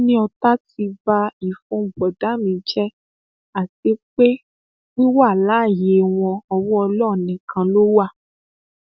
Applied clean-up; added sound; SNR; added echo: none; none; none; none.